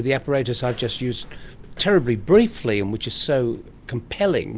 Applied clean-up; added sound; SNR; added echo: none; Walk, footsteps; 18 dB; none.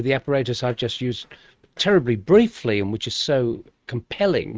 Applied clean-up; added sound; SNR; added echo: neural mask model RNNoise.